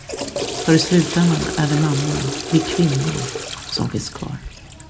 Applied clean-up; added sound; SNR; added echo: none; Toilet flush / Water; 7 dB; none.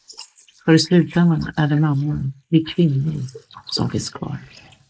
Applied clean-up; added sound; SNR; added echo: neural mask model Resemble Enhance denoiser.